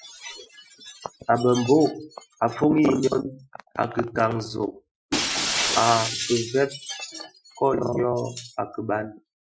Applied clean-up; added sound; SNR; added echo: classical method Wiener filter.